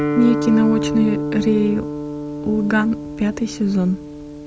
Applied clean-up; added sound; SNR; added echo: none; Guitar; 5 dB; none.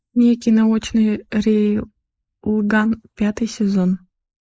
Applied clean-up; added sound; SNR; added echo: neural mask model Resemble Enhance denoiser.